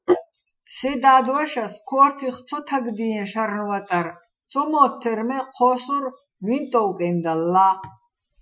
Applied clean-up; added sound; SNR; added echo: classical method Wiener filter.